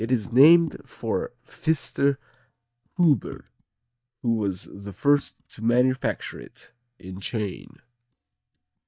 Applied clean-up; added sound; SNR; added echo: neural mask model DeepFilterNet 3.